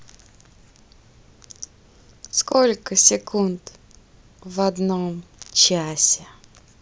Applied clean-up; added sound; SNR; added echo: none; none; none; none.